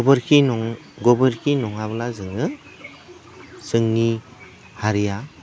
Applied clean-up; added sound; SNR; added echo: none; none; none; none.